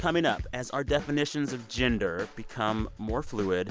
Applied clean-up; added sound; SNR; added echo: none; none; none; none.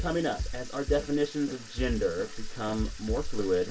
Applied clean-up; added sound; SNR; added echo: none; Sink (filling or washing) / Water tap, faucet; 19 dB; reverberation time 0.2 s.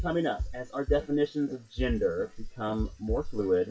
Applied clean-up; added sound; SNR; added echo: classical method WPE with log-MMSE.